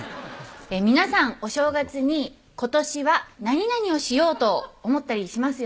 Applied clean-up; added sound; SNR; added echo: none; none; none; none.